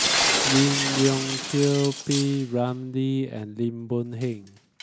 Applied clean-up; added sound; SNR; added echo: none; Shatter; 3 dB; none.